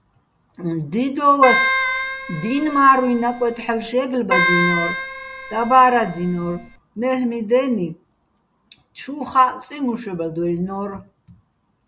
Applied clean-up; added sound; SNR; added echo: none; Keyboard (musical); 2 dB; none.